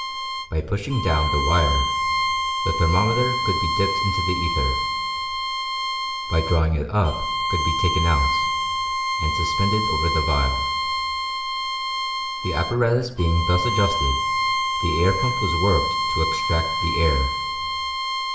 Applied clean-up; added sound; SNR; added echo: none; Bowed string instrument; 0 dB; reverberation time 1.0 s.